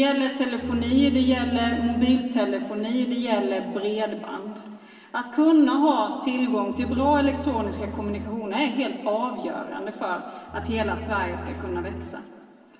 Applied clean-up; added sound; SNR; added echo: none; Bowed string instrument; 11 dB; reverberation time 2.0 s.